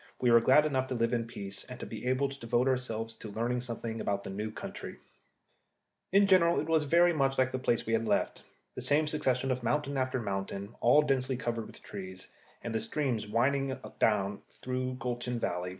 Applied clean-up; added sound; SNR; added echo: none; none; none; none.